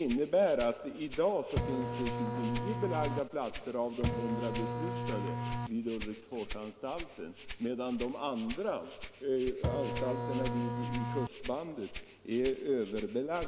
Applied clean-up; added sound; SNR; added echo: none; Rattle (instrument) + Printer; -2 dB; none.